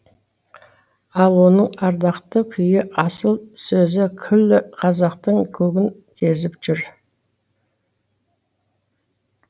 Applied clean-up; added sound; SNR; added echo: none; none; none; none.